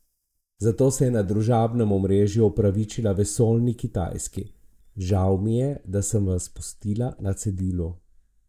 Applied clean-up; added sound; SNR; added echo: neural mask model DeepFilterNet 3.